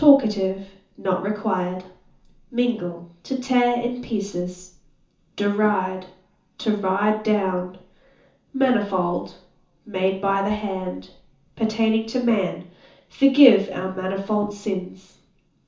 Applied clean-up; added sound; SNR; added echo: none; none; none; reverberation time 0.9 s.